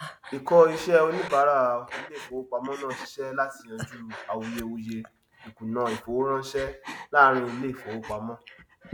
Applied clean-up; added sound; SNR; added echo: none; Breathing; 16 dB; none.